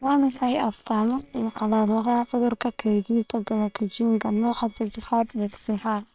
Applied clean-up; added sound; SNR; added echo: neural separator model SepFormer WHAM!.